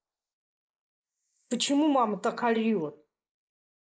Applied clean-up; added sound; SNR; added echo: neural mask model Resemble Enhance denoiser.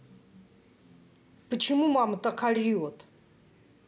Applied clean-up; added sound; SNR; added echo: none; none; none; none.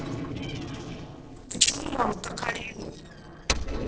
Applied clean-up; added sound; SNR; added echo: neural separator model SepFormer DNS4.